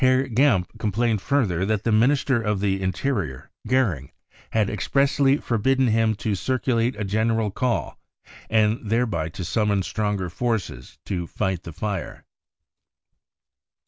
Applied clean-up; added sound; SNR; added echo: none; none; none; none.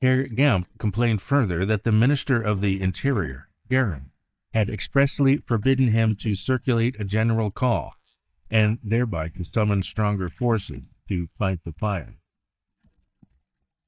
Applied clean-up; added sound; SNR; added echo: neural mask model DeepFilterNet 3.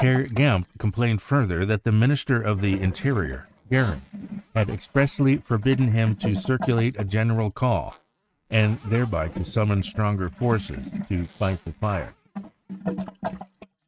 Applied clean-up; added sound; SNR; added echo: neural mask model RNNoise.